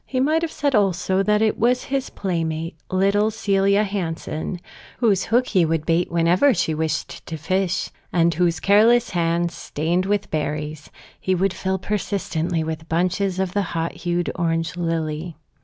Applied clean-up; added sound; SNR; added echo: none; none; none; none.